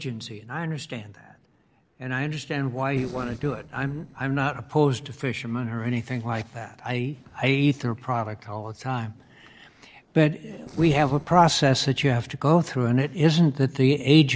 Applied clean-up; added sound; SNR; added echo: neural separator model SepFormer DNS4.